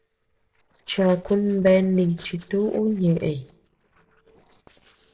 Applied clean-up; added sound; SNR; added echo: neural separator model SepFormer DNS4.